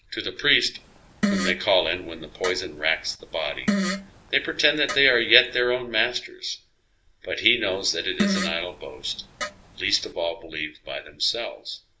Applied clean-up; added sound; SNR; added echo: none; Fart; 5 dB; reverberation time 0.2 s.